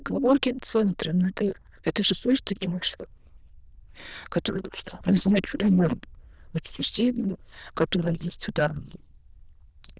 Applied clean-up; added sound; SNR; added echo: neural diffusion model UNIVERSE++.